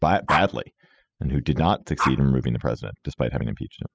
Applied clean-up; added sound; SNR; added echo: classical method spectral subtraction.